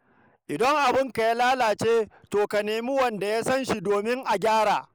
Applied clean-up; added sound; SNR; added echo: neural mask model Resemble Enhance denoiser.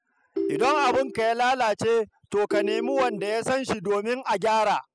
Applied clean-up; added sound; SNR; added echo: classical method spectral subtraction.